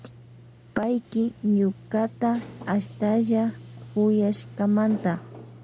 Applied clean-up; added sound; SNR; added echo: none; Sliding door; 18 dB; none.